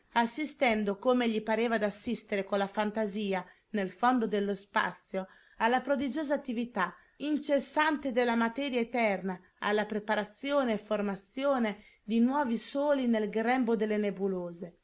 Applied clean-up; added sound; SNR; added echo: none; none; none; none.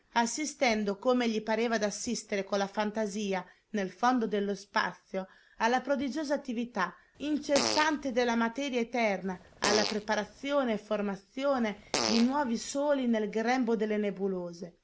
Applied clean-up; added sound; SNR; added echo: none; Fart; 5 dB; none.